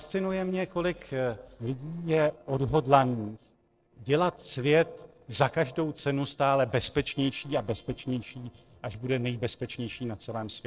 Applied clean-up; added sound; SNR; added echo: neural separator model SepFormer DNS4.